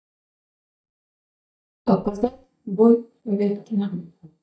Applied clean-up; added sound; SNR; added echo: neural mask model DeepFilterNet 3.